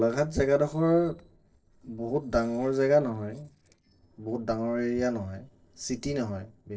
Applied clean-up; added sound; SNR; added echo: neural separator model SepFormer DNS4.